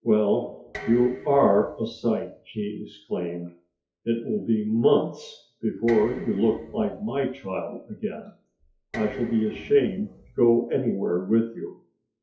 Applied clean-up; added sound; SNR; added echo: classical method WPE with log-MMSE.